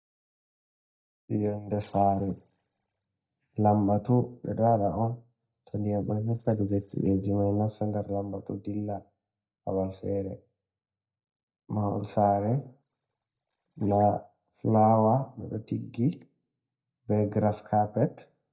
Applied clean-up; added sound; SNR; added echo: neural mask model DeepFilterNet 3.